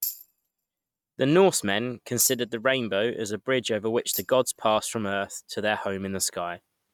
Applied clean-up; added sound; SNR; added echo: neural mask model RNNoise.